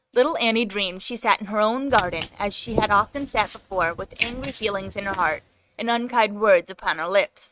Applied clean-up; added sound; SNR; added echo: neural mask model RNNoise.